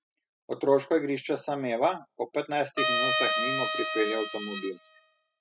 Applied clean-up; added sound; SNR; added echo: classical method spectral subtraction.